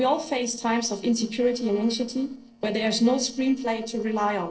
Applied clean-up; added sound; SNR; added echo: neural separator model SepFormer DNS4.